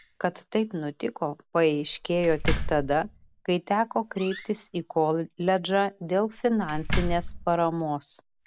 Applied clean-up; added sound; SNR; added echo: none; Slam; 7 dB; none.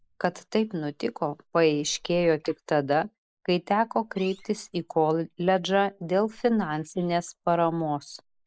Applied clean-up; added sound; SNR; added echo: neural mask model Resemble Enhance denoiser.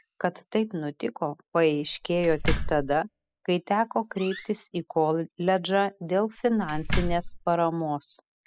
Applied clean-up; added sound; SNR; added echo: classical method spectral subtraction.